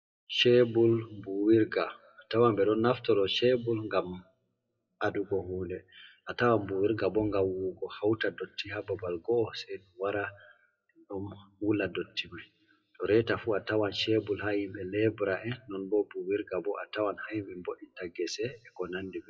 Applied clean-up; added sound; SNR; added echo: classical method WPE with log-MMSE.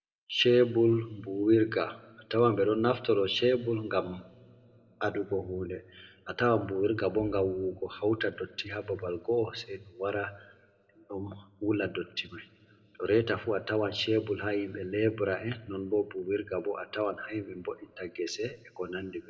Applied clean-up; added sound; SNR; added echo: none; Bowed string instrument; 20 dB; reverberation time 1.3 s.